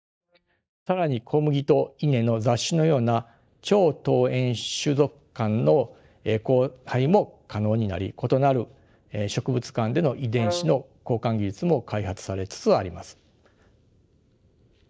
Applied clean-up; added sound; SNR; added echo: neural mask model DeepFilterNet 3.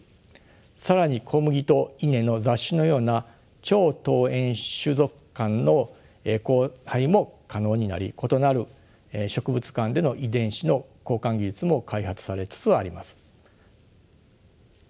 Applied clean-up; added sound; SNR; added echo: none; none; none; none.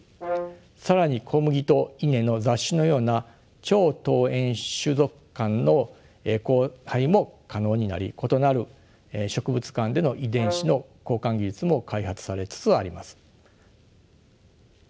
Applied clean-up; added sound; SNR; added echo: none; Brass instrument; 9 dB; none.